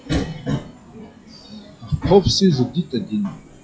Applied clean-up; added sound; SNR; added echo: classical method log-MMSE.